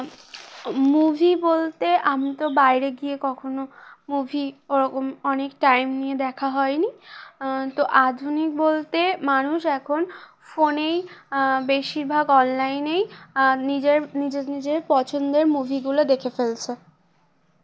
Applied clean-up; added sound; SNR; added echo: none; none; none; none.